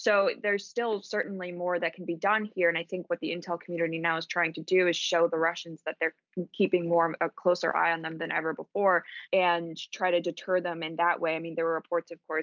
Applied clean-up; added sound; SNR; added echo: none; none; none; none.